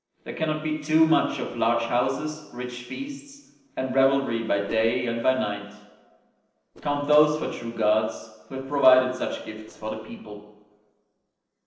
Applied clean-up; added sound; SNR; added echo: neural separator model SepFormer DNS4.